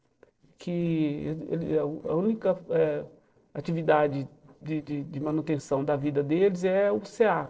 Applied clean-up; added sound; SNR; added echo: neural separator model SepFormer DNS4.